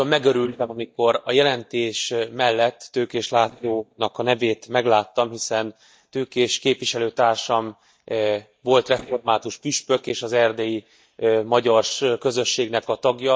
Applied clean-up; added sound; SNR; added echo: neural mask model DeepFilterNet 3.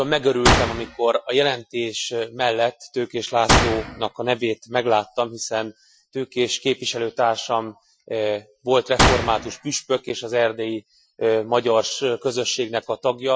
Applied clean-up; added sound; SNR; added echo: classical method Wiener filter.